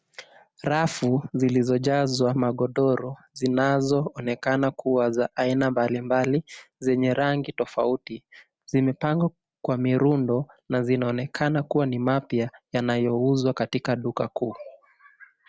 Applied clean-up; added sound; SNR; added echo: none; none; none; none.